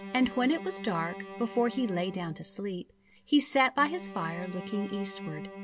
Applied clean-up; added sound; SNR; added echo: none; Bowed string instrument; 13 dB; none.